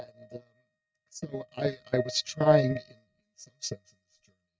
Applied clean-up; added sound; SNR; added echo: neural mask model RNNoise.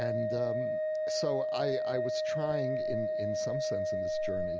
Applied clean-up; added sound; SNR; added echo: none; Organ; -5 dB; none.